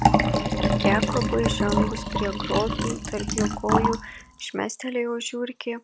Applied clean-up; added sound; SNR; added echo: none; Liquid; -3 dB; none.